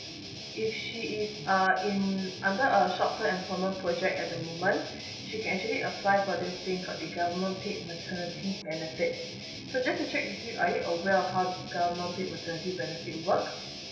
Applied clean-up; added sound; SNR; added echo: none; Guitar; 10 dB; reverberation time 0.7 s.